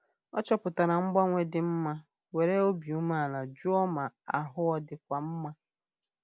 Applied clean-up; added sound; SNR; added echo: none; none; none; none.